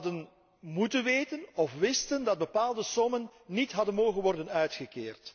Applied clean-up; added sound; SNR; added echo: none; none; none; none.